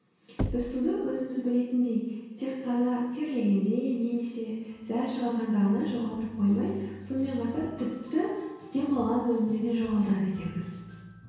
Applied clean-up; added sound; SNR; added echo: none; Knock / Wood; 10 dB; reverberation time 1.0 s.